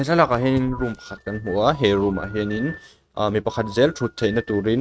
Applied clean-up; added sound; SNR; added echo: neural mask model RNNoise.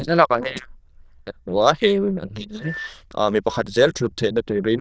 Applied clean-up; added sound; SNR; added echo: neural diffusion model UNIVERSE++.